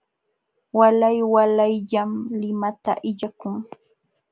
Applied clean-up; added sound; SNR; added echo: none; none; none; none.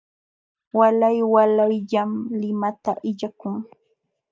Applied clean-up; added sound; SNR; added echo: neural mask model DeepFilterNet 3.